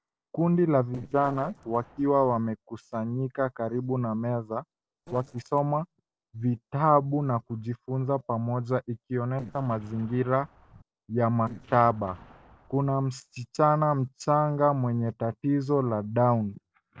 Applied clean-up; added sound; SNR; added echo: neural separator model SepFormer DNS4.